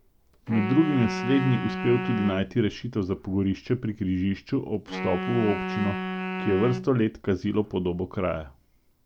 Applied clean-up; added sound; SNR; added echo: none; Wind instrument, woodwind instrument; 6 dB; none.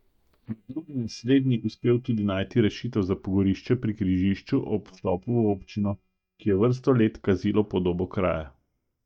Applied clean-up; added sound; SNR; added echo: neural mask model DeepFilterNet 3.